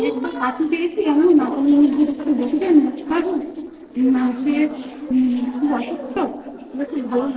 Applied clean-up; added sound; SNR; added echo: neural separator model SepFormer DNS4.